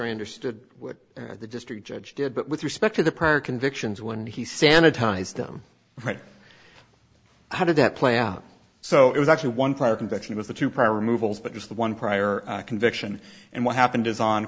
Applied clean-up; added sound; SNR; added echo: none; none; none; none.